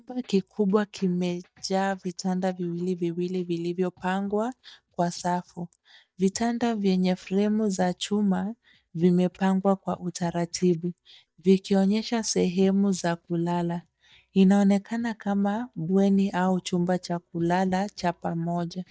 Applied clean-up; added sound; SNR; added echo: neural mask model DeepFilterNet 3.